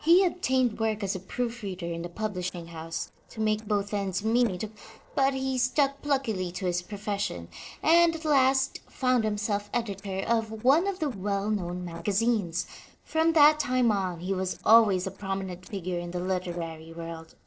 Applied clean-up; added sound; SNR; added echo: neural separator model SepFormer DNS4.